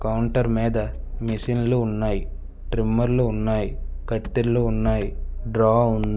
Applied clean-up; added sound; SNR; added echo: none; Engine / Car; 6 dB; none.